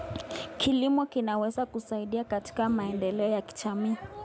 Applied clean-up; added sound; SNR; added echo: none; none; none; none.